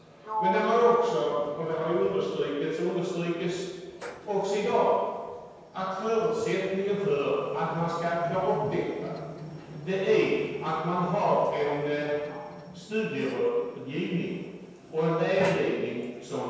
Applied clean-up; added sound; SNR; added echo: none; Sliding door; 13 dB; reverberation time 1.2 s.